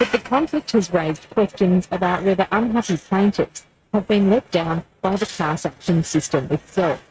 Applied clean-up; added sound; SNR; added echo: neural mask model RNNoise.